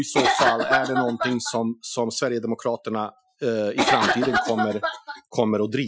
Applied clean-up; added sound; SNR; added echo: classical method Wiener filter.